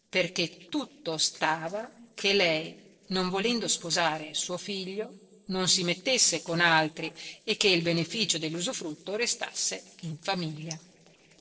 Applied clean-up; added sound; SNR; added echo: neural separator model SepFormer DNS4.